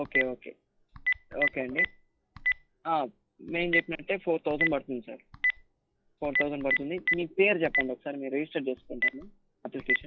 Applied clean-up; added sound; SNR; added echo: classical method log-MMSE.